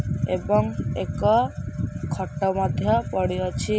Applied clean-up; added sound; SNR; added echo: none; none; none; none.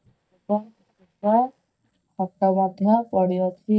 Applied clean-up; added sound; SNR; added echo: neural mask model DeepFilterNet 3.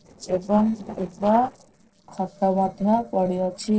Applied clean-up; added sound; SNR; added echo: neural separator model SepFormer DNS4.